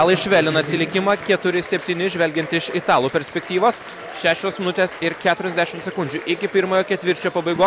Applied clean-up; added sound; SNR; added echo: none; Applause; 18 dB; none.